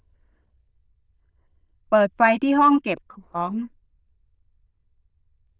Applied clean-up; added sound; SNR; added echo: neural diffusion model UNIVERSE++.